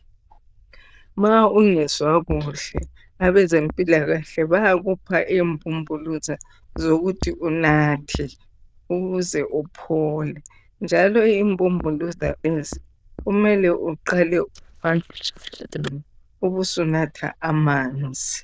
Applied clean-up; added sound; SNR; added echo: neural diffusion model UNIVERSE++.